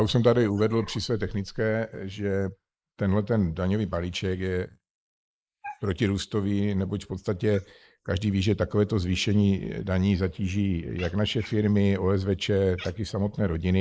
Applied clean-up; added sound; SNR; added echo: neural mask model Resemble Enhance denoiser.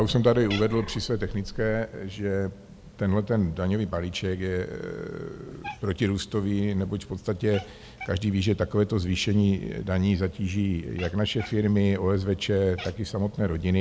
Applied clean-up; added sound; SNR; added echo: none; Cat; 18 dB; none.